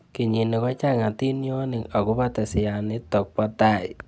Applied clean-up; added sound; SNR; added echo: none; none; none; none.